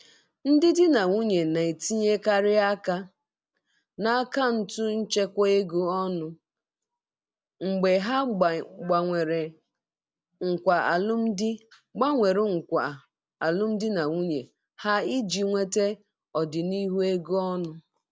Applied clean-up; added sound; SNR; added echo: none; none; none; none.